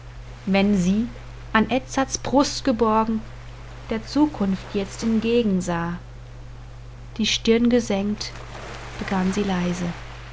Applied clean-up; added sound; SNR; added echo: none; Waves, surf; 19 dB; none.